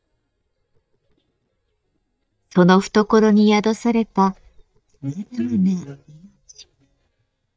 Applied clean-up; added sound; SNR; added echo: neural mask model DeepFilterNet 3.